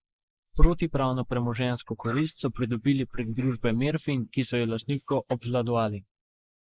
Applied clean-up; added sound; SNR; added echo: neural mask model Resemble Enhance denoiser.